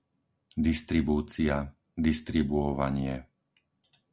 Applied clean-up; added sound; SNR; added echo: none; none; none; none.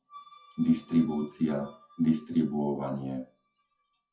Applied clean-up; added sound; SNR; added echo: classical method WPE with log-MMSE.